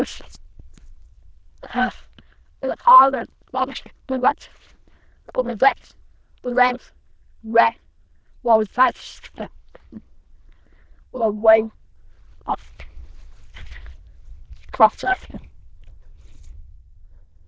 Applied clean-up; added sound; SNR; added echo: neural diffusion model UNIVERSE++.